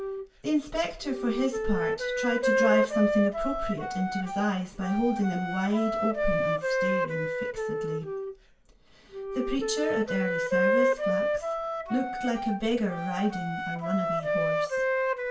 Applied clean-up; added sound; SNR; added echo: none; Wind instrument, woodwind instrument; -1 dB; reverberation time 0.2 s.